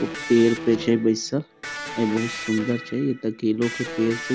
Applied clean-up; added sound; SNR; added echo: none; Electric guitar; 11 dB; none.